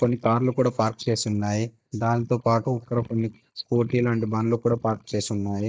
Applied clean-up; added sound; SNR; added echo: neural mask model DeepFilterNet 3.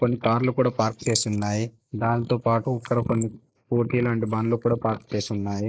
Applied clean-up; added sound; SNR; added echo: neural mask model Resemble Enhance denoiser.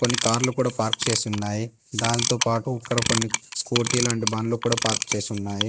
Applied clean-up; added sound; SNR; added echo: none; Clock; 3 dB; none.